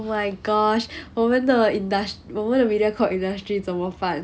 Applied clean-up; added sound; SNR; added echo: none; none; none; none.